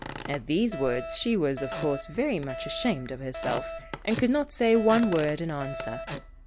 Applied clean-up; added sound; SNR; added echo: none; Squeak / Wood + Alarm; 10 dB; none.